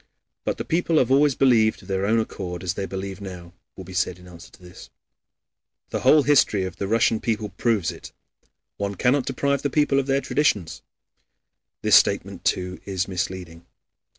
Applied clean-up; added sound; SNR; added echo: none; none; none; none.